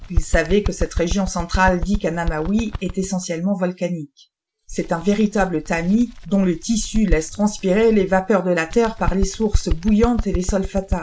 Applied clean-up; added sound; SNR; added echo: none; Bird; 5 dB; none.